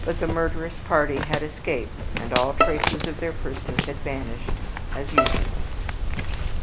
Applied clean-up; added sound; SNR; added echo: none; Bowed string instrument + Walk, footsteps; -3 dB; none.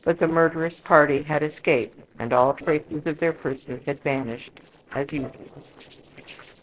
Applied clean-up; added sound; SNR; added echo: neural separator model SepFormer DNS4.